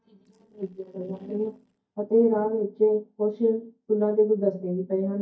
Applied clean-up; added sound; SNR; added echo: neural mask model DeepFilterNet 3.